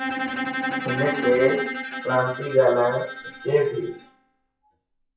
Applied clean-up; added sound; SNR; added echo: classical method WPE with log-MMSE.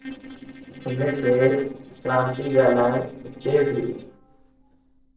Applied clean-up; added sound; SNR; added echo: neural separator model SepFormer DNS4.